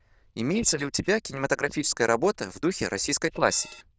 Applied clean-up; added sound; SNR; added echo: neural diffusion model UNIVERSE++.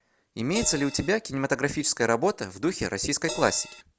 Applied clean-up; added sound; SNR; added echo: none; Crash cymbal; 10 dB; none.